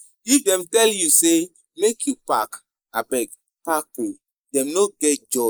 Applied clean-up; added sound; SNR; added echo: neural mask model Resemble Enhance denoiser.